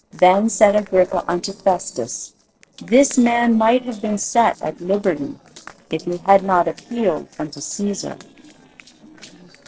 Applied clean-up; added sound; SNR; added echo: neural separator model SepFormer DNS4.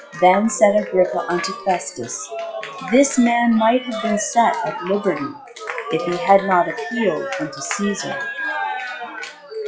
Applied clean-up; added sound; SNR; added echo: classical method log-MMSE.